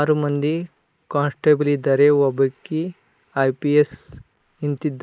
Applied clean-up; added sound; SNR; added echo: neural mask model Resemble Enhance denoiser.